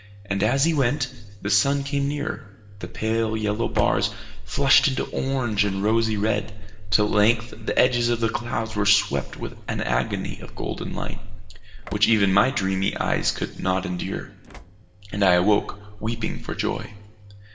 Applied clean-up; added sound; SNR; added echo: none; Slam / Engine; 19 dB; reverberation time 0.9 s.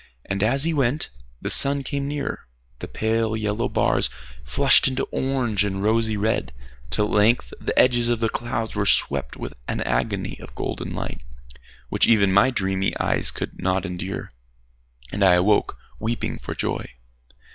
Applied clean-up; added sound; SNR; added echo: none; none; none; none.